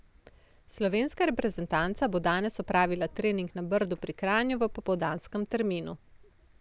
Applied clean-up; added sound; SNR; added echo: none; Wind; 17 dB; none.